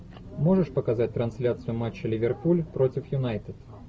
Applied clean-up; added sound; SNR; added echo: none; none; none; none.